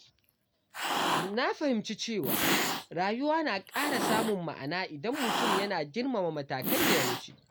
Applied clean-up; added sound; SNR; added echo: none; Cat; 1 dB; none.